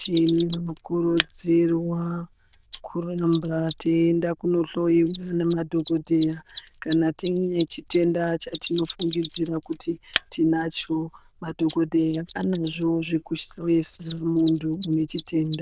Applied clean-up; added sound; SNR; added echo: neural diffusion model UNIVERSE++.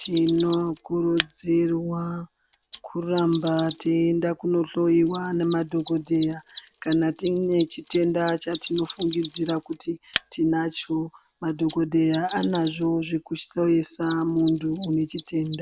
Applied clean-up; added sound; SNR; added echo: none; Mechanisms; 17 dB; none.